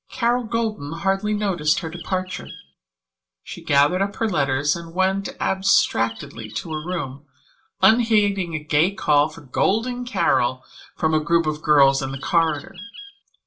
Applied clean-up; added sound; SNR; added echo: none; Bird; 17 dB; reverberation time 0.2 s.